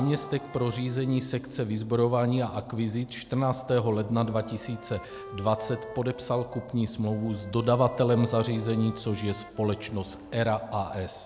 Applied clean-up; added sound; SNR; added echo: none; Wind instrument, woodwind instrument; 17 dB; none.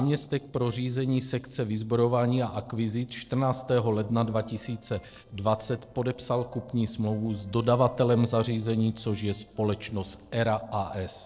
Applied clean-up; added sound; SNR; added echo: neural separator model SepFormer DNS4.